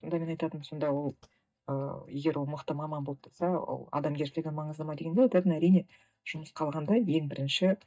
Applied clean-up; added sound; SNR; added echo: neural mask model DeepFilterNet 3.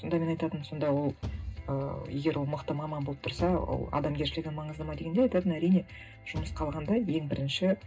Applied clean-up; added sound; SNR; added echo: none; Bass drum / Thump, thud; 11 dB; reverberation time 0.2 s.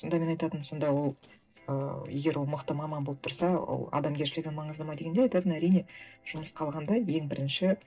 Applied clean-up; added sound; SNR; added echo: neural separator model SepFormer DNS4.